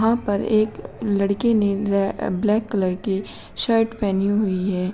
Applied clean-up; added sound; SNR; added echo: none; none; none; none.